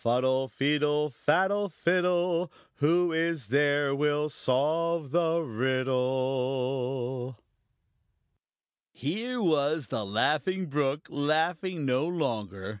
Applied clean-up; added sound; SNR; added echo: none; none; none; none.